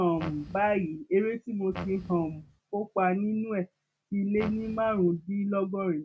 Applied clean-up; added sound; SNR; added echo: none; Fart; 13 dB; none.